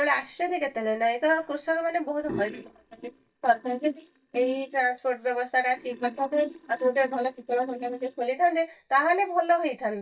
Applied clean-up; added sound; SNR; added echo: neural mask model DeepFilterNet 3.